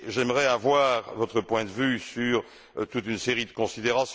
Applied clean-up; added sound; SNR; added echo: none; none; none; none.